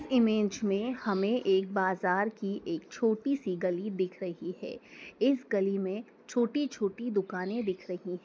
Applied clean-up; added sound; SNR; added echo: none; none; none; none.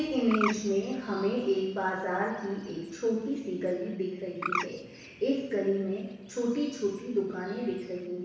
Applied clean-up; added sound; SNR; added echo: none; Bird; 11 dB; reverberation time 1.1 s.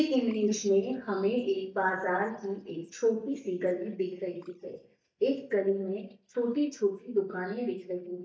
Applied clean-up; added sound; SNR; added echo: neural mask model DeepFilterNet 3.